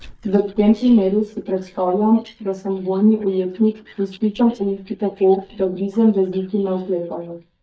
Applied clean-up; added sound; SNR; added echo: neural mask model DeepFilterNet 3.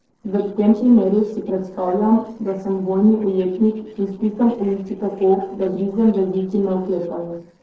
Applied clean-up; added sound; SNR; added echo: neural separator model SepFormer DNS4.